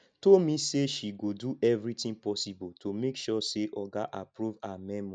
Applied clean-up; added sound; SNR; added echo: none; none; none; none.